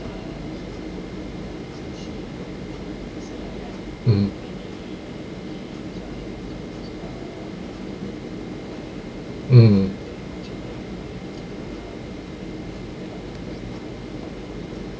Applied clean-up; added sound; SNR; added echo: none; none; none; none.